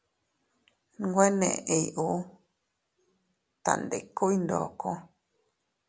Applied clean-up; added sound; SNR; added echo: none; none; none; none.